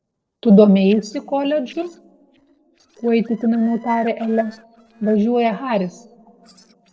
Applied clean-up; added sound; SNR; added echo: neural separator model SepFormer DNS4.